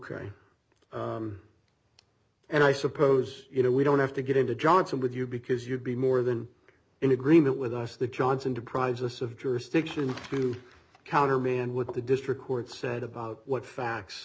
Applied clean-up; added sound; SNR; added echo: none; none; none; none.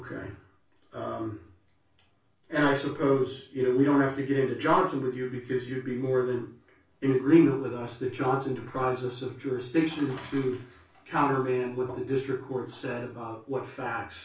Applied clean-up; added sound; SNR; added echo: none; none; none; reverberation time 0.3 s.